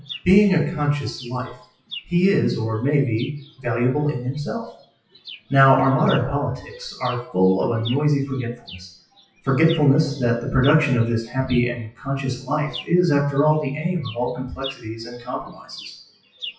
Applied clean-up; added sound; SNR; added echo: classical method WPE with log-MMSE.